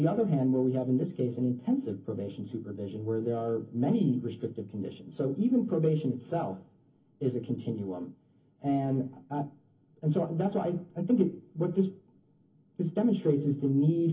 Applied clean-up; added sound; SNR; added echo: none; none; none; reverberation time 0.3 s.